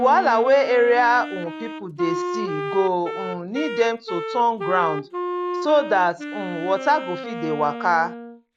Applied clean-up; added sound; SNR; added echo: none; Wind instrument, woodwind instrument; 8 dB; none.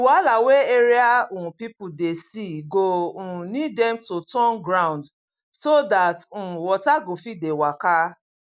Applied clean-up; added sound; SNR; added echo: none; none; none; none.